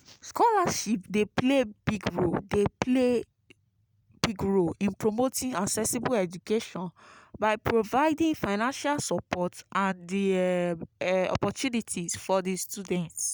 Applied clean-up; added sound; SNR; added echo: none; none; none; none.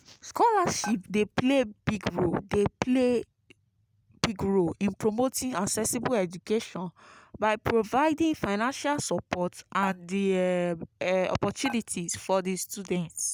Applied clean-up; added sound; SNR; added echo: none; Dishes, pots, and pans; 16 dB; none.